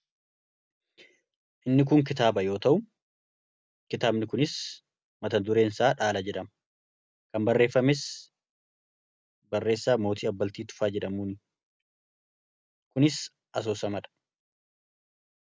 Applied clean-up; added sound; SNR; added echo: none; none; none; none.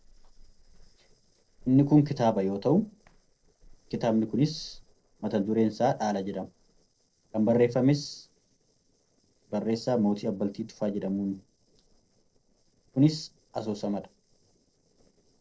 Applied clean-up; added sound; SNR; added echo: neural separator model SepFormer DNS4.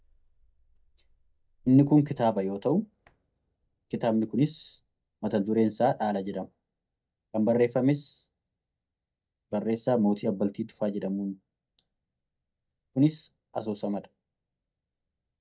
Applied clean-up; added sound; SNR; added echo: neural mask model DeepFilterNet 3.